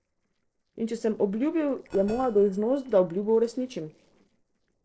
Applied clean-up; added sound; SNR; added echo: neural separator model SepFormer DNS4.